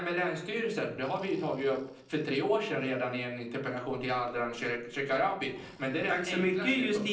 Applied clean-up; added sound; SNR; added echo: neural separator model SepFormer DNS4.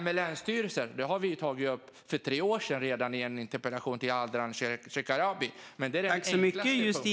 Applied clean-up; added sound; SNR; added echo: none; none; none; none.